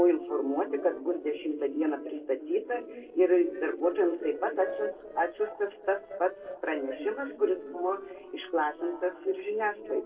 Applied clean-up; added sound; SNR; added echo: neural separator model SepFormer DNS4.